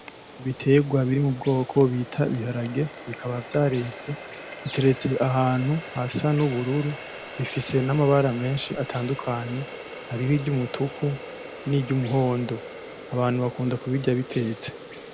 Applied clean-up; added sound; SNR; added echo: none; Water + Water tap, faucet; 13 dB; none.